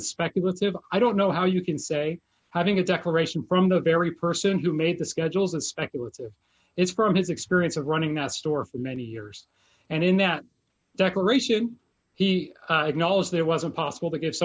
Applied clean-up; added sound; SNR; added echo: none; none; none; none.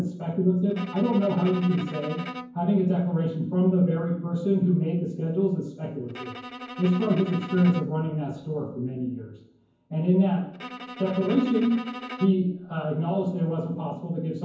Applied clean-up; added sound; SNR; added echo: none; Bowed string instrument; 14 dB; reverberation time 0.9 s.